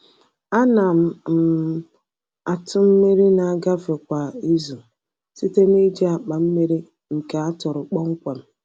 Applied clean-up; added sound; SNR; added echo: none; none; none; none.